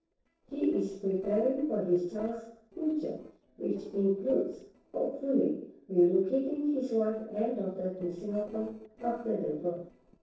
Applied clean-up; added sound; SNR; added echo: neural separator model SepFormer DNS4.